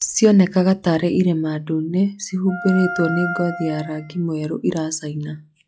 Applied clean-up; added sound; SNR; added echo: classical method log-MMSE.